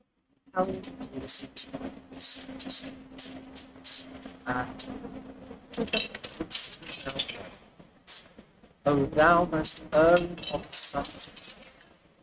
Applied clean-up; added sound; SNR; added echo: neural mask model RNNoise.